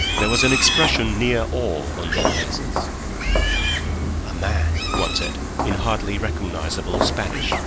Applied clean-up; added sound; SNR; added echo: none; Walk, footsteps + Livestock, farm animals, working animals; -3 dB; none.